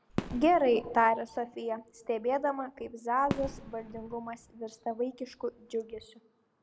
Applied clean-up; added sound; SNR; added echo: none; Fireworks; 12 dB; none.